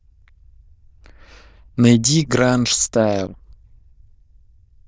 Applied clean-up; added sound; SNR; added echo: neural diffusion model UNIVERSE++.